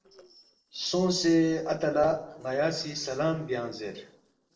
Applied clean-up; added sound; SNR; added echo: neural separator model SepFormer DNS4.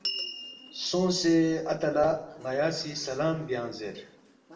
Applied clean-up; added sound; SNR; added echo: none; Door / Bell; 14 dB; reverberation time 0.6 s.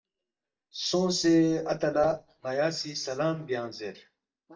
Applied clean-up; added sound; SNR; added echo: neural mask model DeepFilterNet 3.